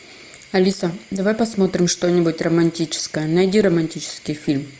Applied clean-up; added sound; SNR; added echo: none; none; none; none.